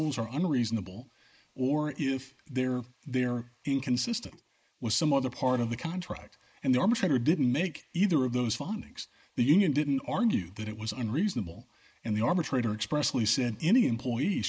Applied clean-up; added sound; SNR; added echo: neural mask model Resemble Enhance denoiser.